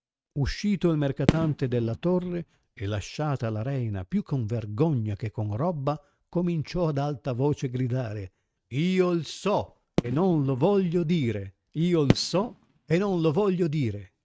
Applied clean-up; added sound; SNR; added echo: neural mask model RNNoise.